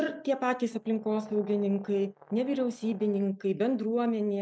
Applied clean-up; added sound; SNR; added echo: neural mask model RNNoise.